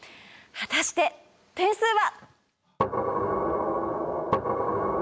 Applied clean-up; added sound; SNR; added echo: none; none; none; none.